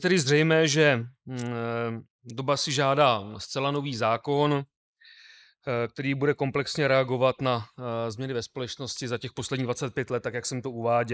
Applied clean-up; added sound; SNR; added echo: neural mask model Resemble Enhance denoiser.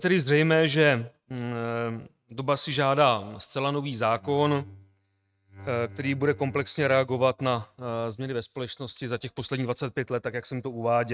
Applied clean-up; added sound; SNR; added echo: neural mask model RNNoise.